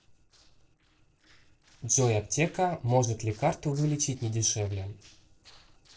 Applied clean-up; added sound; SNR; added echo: neural separator model SepFormer DNS4.